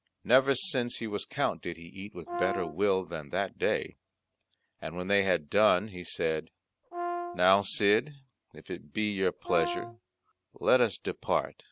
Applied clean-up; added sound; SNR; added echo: none; Brass instrument; 7 dB; none.